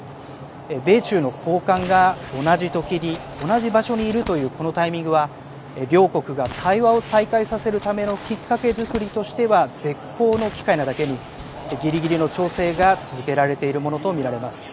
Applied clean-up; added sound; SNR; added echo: none; Crumpling, crinkling; 16 dB; none.